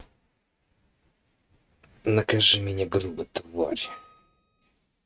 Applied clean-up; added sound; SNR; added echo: neural mask model RNNoise.